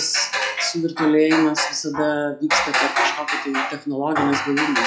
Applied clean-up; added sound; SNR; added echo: classical method log-MMSE.